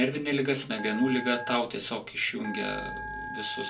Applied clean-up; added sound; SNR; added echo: none; Telephone; 10 dB; reverberation time 0.2 s.